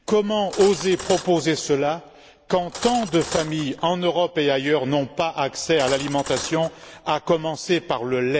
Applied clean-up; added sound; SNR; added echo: none; Cutlery, silverware; 13 dB; none.